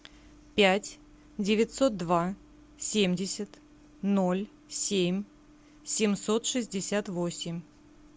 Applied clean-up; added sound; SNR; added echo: none; none; none; none.